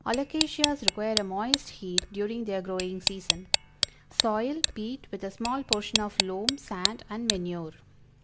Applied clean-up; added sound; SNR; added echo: none; Tick; -1 dB; none.